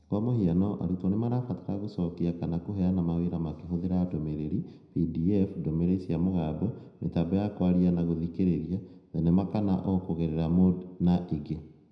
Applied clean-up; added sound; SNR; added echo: none; none; none; reverberation time 0.8 s.